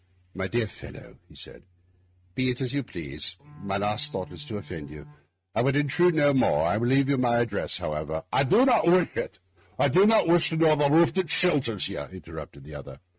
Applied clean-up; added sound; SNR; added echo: neural mask model RNNoise.